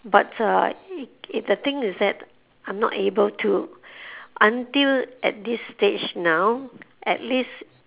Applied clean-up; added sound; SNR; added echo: none; none; none; none.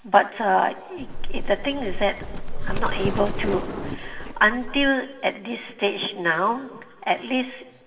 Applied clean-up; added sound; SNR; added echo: none; Livestock, farm animals, working animals; 1 dB; reverberation time 2.1 s.